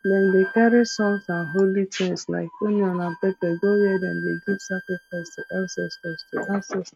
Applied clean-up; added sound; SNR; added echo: neural mask model RNNoise.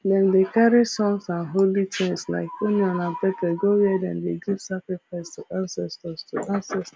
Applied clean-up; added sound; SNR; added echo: none; none; none; none.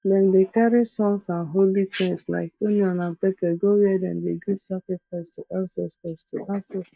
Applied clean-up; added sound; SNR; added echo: neural mask model DeepFilterNet 3.